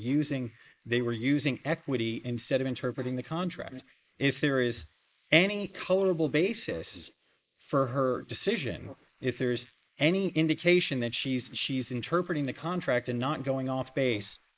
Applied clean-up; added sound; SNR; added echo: neural mask model Resemble Enhance denoiser.